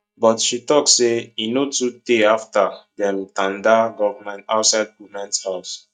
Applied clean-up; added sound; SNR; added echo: neural mask model DeepFilterNet 3.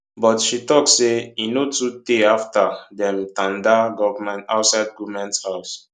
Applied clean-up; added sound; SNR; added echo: none; none; none; none.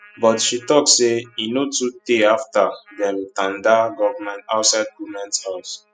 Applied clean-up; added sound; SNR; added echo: classical method spectral subtraction.